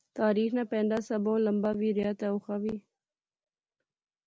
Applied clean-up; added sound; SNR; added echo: none; none; none; none.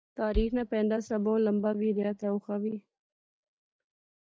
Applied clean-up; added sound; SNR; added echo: neural mask model DeepFilterNet 3.